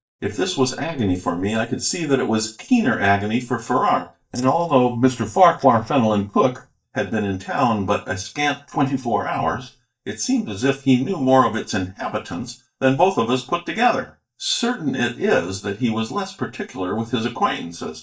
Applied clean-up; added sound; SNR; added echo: neural mask model DeepFilterNet 3.